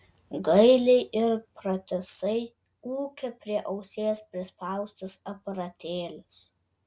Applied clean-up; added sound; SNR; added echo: none; none; none; none.